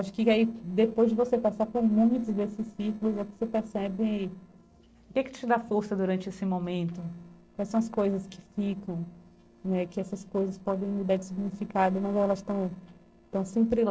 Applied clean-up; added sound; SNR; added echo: neural separator model SepFormer DNS4.